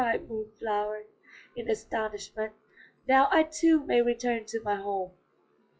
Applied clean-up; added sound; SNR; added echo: classical method log-MMSE.